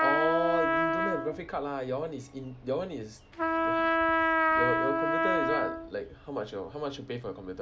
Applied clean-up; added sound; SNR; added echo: none; Trumpet; -4 dB; none.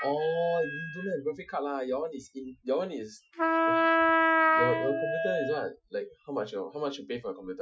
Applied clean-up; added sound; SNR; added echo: classical method Wiener filter.